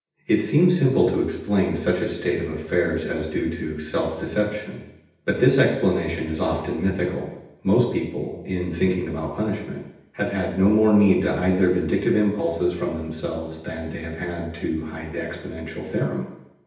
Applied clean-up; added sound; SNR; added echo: none; none; none; reverberation time 0.9 s.